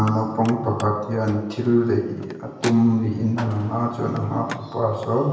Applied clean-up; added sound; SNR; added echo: none; Car; 16 dB; reverberation time 1.0 s.